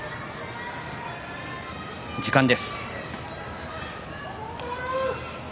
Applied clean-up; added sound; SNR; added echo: none; none; none; none.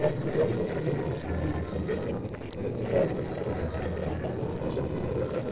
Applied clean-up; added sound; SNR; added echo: neural separator model SepFormer DNS4.